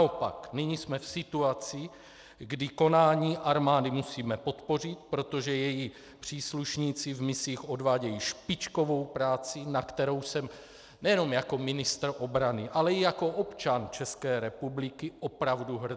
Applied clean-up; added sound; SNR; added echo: none; none; none; none.